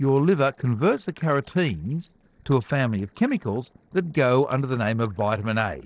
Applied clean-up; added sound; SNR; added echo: neural separator model SepFormer DNS4.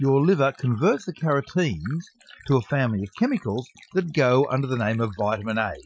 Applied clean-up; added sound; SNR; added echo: classical method Wiener filter.